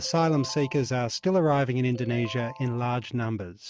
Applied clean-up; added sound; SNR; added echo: neural mask model RNNoise.